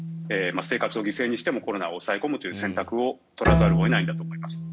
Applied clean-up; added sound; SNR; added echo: none; Bowed string instrument; 0 dB; none.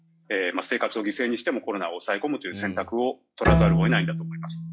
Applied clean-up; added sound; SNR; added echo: classical method log-MMSE.